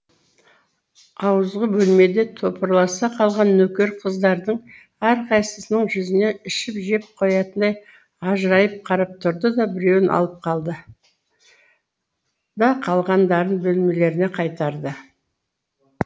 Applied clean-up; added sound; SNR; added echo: none; none; none; none.